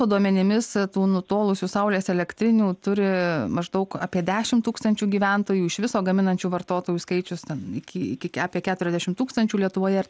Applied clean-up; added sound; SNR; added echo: none; none; none; none.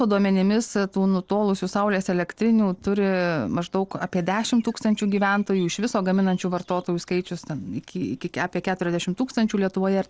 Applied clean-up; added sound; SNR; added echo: neural separator model SepFormer DNS4.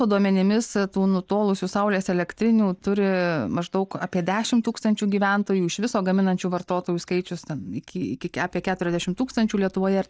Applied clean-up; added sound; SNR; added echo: neural mask model DeepFilterNet 3.